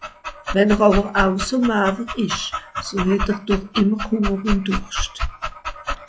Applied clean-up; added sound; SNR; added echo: classical method log-MMSE.